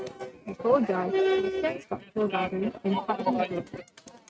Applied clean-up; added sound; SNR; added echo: neural mask model RNNoise.